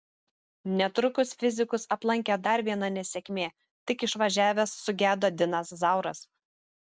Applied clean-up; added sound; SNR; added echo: none; none; none; none.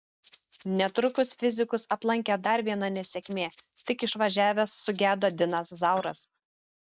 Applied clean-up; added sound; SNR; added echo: none; Piano + Rattle (instrument); 17 dB; none.